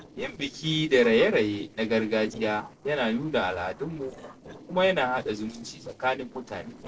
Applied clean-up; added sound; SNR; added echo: neural separator model SepFormer DNS4.